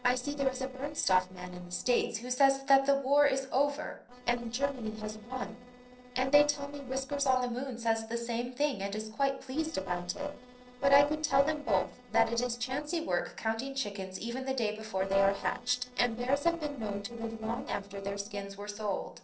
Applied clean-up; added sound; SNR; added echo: neural separator model SepFormer DNS4.